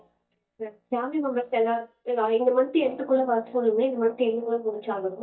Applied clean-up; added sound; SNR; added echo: neural mask model DeepFilterNet 3.